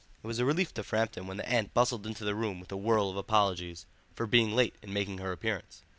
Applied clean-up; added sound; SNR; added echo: none; none; none; none.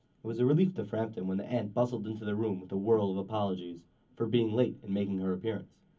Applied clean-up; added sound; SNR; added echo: none; none; none; reverberation time 0.3 s.